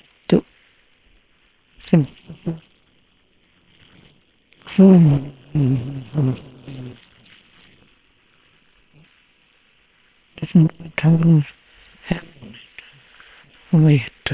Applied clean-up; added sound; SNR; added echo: neural separator model SepFormer WHAM!.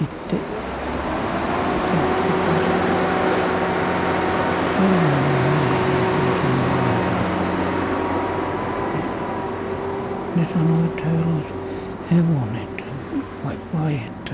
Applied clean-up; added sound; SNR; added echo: none; Truck; -3 dB; none.